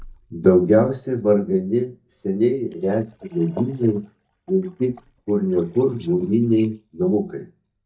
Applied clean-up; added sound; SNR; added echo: neural mask model DeepFilterNet 3.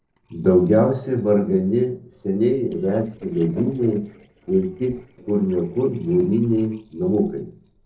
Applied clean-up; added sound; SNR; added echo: neural separator model SepFormer DNS4.